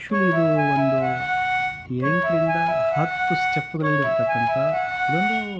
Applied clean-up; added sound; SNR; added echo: none; Wind instrument, woodwind instrument; -4 dB; none.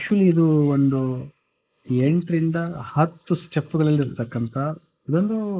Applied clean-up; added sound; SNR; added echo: neural mask model Resemble Enhance denoiser.